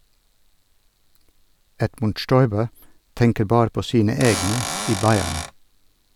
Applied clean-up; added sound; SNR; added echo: none; Cupboard open or close / Door; 5 dB; none.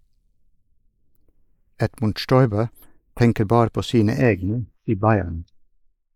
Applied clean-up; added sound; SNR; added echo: neural mask model Resemble Enhance denoiser.